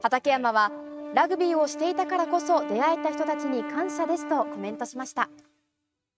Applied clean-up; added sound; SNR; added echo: neural mask model RNNoise.